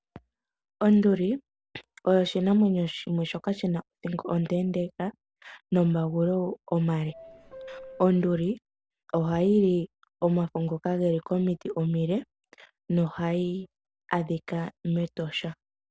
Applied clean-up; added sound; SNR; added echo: none; Subway, metro, underground / Doorbell; 18 dB; none.